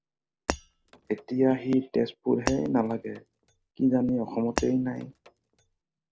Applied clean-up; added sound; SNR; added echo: none; Shatter; 10 dB; none.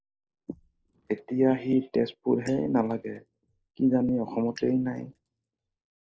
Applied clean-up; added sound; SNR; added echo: neural mask model Resemble Enhance denoiser.